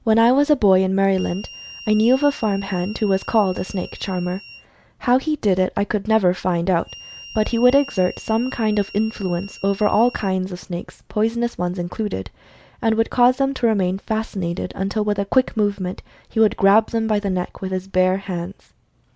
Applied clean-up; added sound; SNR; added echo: none; Harmonica; 19 dB; none.